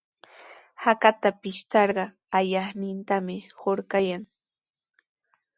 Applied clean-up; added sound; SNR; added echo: none; none; none; none.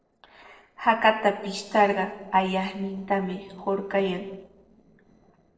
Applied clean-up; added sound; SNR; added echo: neural separator model SepFormer DNS4.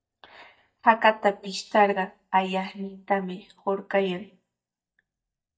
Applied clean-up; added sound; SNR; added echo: neural mask model DeepFilterNet 3.